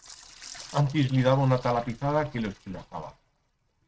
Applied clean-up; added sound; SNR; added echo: neural mask model RNNoise.